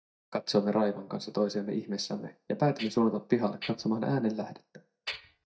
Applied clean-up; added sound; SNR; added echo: neural mask model DeepFilterNet 3.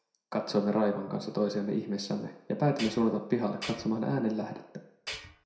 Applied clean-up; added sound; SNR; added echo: none; Tools; 11 dB; reverberation time 0.6 s.